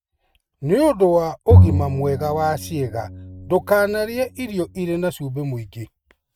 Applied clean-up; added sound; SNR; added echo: neural mask model RNNoise.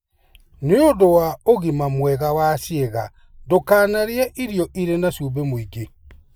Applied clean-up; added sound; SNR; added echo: none; none; none; none.